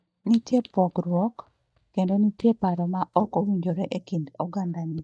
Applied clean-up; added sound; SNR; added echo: neural mask model DeepFilterNet 3.